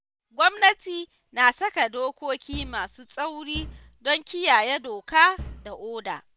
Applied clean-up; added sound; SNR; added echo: none; Bass drum; 16 dB; none.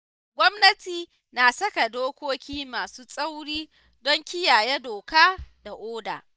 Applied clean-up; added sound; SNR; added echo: neural mask model DeepFilterNet 3.